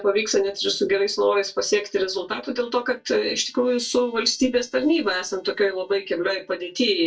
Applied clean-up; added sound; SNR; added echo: neural mask model DeepFilterNet 3.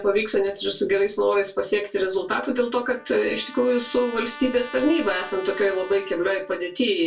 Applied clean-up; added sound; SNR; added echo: none; Trumpet; 19 dB; reverberation time 0.2 s.